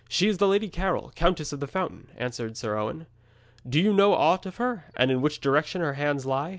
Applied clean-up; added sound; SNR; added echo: none; none; none; none.